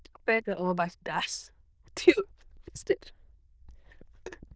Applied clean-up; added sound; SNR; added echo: neural diffusion model UNIVERSE++.